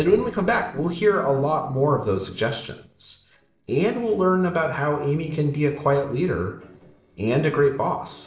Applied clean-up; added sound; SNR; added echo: neural separator model SepFormer DNS4.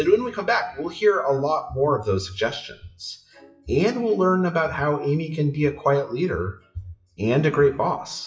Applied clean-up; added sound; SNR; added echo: classical method WPE with log-MMSE.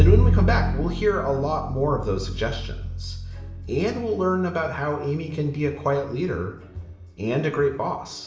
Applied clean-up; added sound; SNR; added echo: none; Bowed string instrument; 1 dB; reverberation time 0.7 s.